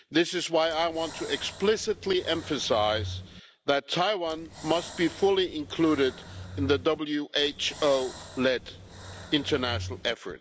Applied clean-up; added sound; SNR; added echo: none; Breathing; 13 dB; none.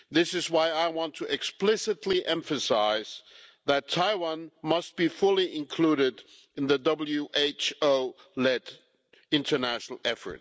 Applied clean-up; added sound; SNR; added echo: none; none; none; none.